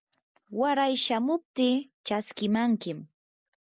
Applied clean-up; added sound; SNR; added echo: none; none; none; none.